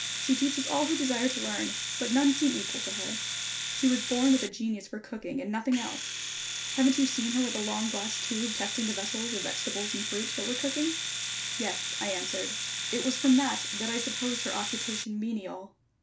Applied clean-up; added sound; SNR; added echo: none; Domestic sounds, home sounds; 3 dB; none.